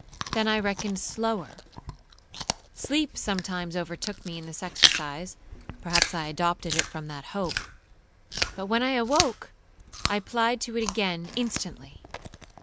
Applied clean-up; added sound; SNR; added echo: none; Chewing, mastication; 3 dB; none.